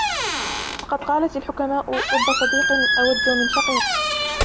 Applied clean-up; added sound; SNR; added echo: none; Squeak; -3 dB; none.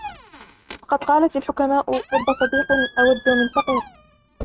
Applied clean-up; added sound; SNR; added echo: neural mask model RNNoise.